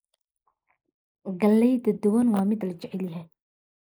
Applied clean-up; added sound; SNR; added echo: neural mask model Resemble Enhance denoiser.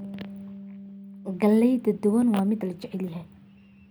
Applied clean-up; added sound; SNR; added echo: none; Bass guitar; 17 dB; none.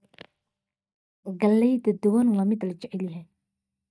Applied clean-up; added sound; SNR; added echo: neural mask model DeepFilterNet 3.